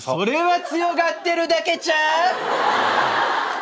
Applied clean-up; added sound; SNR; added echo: none; none; none; none.